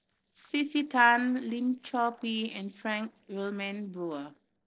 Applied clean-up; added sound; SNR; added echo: neural separator model SepFormer DNS4.